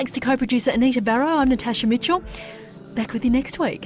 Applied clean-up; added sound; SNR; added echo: none; none; none; none.